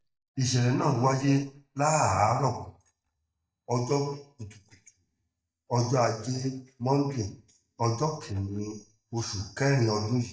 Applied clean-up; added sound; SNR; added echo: neural mask model DeepFilterNet 3.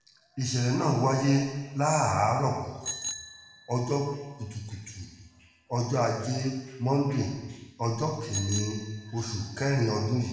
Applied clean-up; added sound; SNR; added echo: none; Bicycle bell; 16 dB; reverberation time 1.2 s.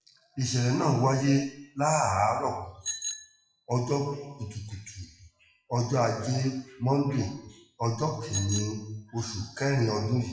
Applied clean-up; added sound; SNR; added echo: classical method WPE with log-MMSE.